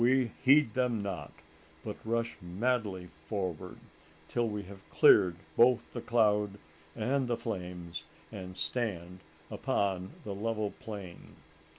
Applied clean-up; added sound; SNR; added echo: none; none; none; none.